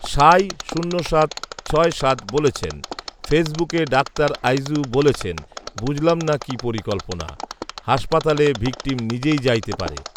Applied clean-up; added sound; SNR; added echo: none; Mechanisms; 14 dB; none.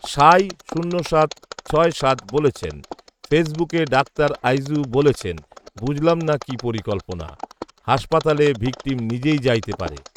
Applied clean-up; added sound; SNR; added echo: neural mask model RNNoise.